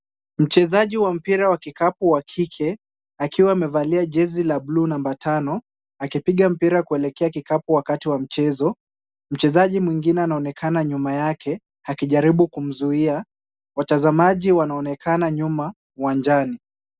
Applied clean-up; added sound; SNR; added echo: none; none; none; none.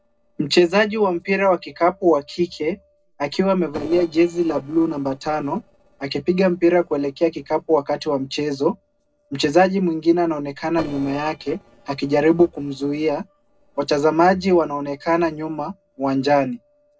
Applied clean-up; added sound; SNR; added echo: neural separator model SepFormer DNS4.